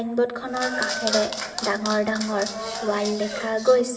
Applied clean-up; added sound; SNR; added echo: none; Applause / Clapping; 7 dB; reverberation time 2.7 s.